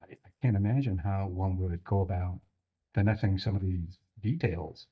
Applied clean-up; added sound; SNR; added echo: neural mask model DeepFilterNet 3.